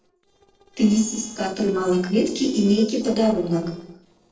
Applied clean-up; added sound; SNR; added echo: neural separator model SepFormer DNS4.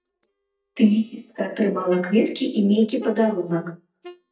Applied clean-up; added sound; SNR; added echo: neural mask model DeepFilterNet 3.